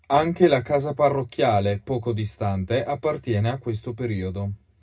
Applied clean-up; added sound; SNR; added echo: none; none; none; reverberation time 0.2 s.